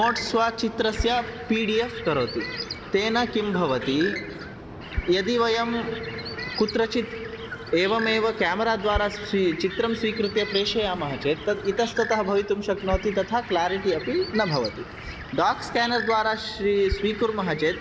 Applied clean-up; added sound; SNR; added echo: none; Bird; 10 dB; none.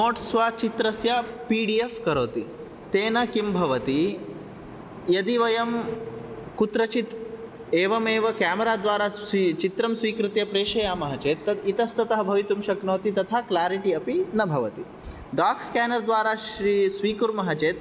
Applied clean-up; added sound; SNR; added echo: none; none; none; none.